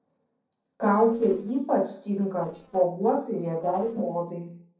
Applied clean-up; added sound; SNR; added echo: neural separator model SepFormer DNS4.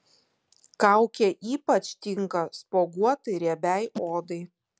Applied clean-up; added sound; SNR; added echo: none; none; none; none.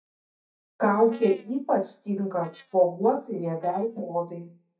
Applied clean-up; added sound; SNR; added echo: neural mask model DeepFilterNet 3.